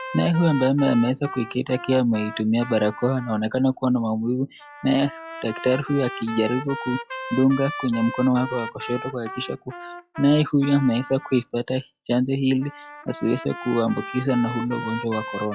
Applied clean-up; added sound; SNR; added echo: classical method log-MMSE.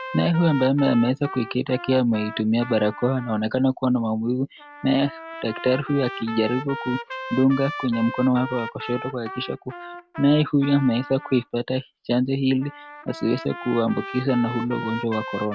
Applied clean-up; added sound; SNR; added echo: none; Trumpet; 13 dB; none.